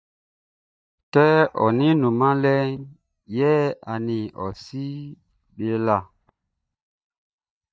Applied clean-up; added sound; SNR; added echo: neural mask model DeepFilterNet 3.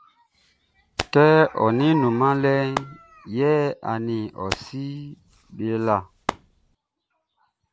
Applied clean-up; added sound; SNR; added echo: none; Hands; 14 dB; none.